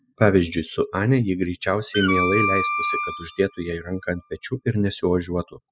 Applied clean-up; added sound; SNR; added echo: classical method spectral subtraction.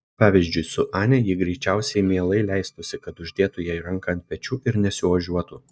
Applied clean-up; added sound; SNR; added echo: neural mask model DeepFilterNet 3.